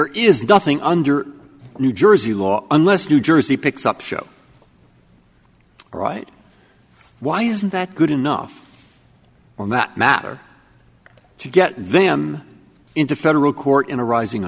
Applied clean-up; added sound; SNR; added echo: none; none; none; none.